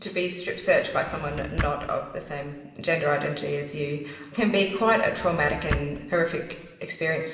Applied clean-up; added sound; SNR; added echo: none; Drawer open or close; 9 dB; reverberation time 1.2 s.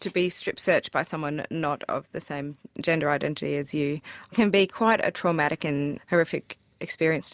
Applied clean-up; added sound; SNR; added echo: none; none; none; none.